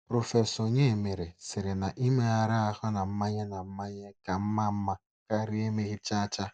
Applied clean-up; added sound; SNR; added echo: none; none; none; none.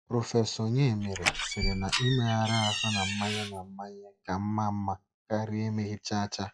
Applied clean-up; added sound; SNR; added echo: classical method log-MMSE.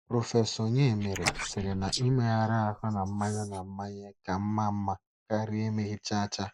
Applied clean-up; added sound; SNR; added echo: neural mask model Resemble Enhance denoiser.